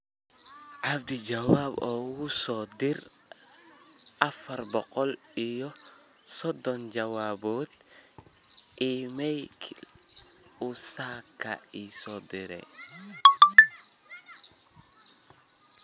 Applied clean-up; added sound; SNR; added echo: none; none; none; none.